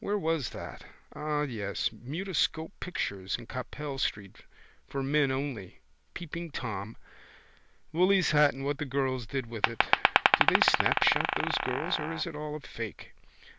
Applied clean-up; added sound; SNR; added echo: none; Glass; -4 dB; none.